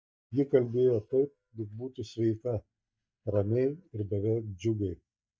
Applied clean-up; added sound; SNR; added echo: neural mask model DeepFilterNet 3.